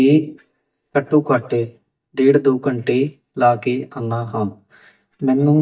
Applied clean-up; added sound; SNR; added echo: neural mask model DeepFilterNet 3.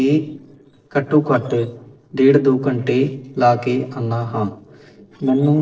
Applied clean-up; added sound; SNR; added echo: neural separator model SepFormer DNS4.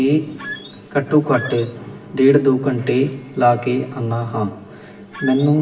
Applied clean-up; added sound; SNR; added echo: none; Squeak; 14 dB; reverberation time 0.9 s.